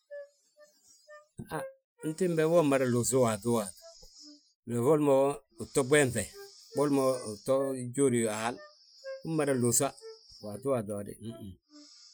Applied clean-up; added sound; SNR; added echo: classical method Wiener filter.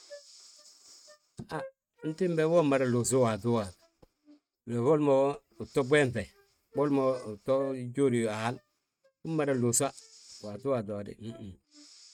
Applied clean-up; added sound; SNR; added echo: neural mask model RNNoise.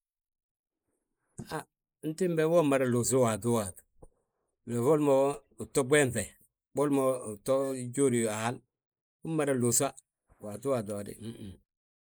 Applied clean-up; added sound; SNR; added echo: neural mask model Resemble Enhance denoiser.